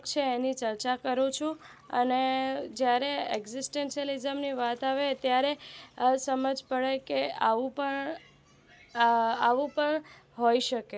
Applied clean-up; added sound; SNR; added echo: none; none; none; none.